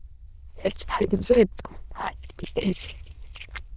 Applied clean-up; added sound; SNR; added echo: neural diffusion model UNIVERSE++.